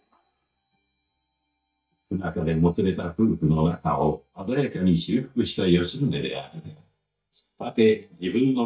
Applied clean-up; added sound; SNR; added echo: neural mask model DeepFilterNet 3.